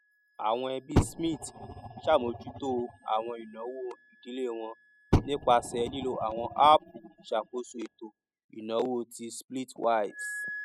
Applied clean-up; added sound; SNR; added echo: classical method spectral subtraction.